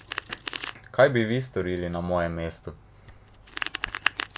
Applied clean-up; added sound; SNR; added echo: none; Domestic sounds, home sounds; 8 dB; none.